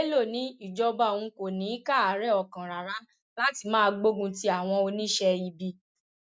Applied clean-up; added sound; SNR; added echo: none; none; none; none.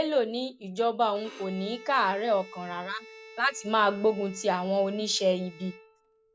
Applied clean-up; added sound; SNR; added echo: none; Bowed string instrument; 20 dB; none.